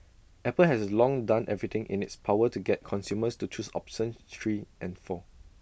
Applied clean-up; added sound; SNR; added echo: none; none; none; none.